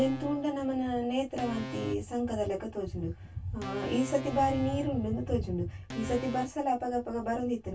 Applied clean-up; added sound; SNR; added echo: none; Organ; 11 dB; reverberation time 0.1 s.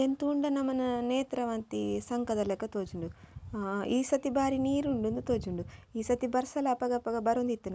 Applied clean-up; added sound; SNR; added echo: none; none; none; none.